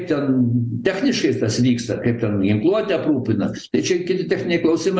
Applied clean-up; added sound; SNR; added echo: none; none; none; none.